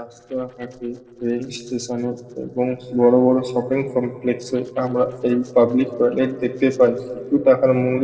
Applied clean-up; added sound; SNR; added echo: neural separator model SepFormer DNS4.